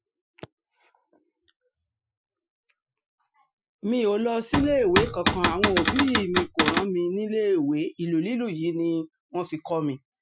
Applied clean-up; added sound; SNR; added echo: classical method Wiener filter.